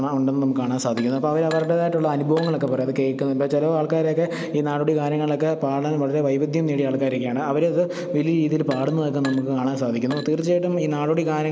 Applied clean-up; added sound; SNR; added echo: none; Glass; 19 dB; none.